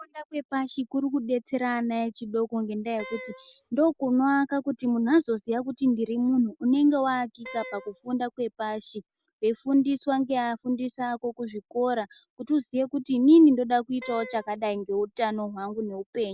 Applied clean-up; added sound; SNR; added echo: none; Wind instrument, woodwind instrument; 18 dB; none.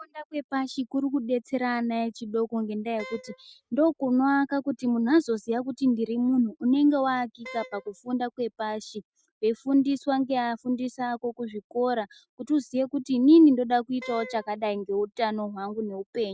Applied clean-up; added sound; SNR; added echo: neural mask model RNNoise.